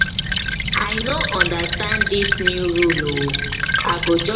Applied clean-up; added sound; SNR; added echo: none; Stream / Trickle, dribble; -1 dB; reverberation time 0.6 s.